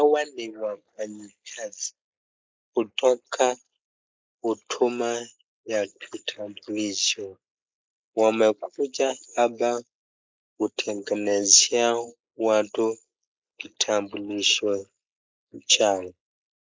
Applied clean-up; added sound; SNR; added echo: neural mask model Resemble Enhance denoiser.